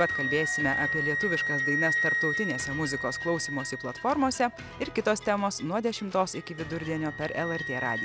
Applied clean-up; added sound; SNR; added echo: none; Wind instrument, woodwind instrument; 2 dB; none.